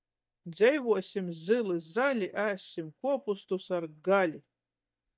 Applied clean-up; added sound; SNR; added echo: neural mask model DeepFilterNet 3.